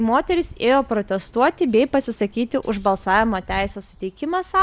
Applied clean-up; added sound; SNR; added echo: none; Bird + Cutlery, silverware; 19 dB; none.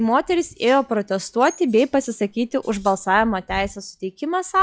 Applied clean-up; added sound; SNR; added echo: classical method log-MMSE.